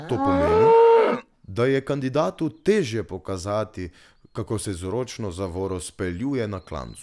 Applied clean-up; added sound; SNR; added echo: none; Livestock, farm animals, working animals; -2 dB; none.